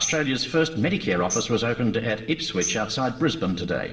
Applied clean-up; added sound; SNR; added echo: neural separator model SepFormer DNS4.